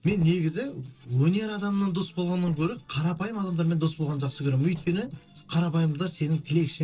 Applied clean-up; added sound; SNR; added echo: neural separator model SepFormer DNS4.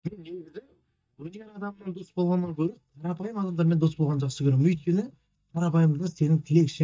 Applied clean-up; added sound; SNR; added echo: neural mask model DeepFilterNet 3.